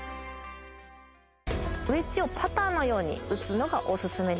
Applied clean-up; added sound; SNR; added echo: none; none; none; none.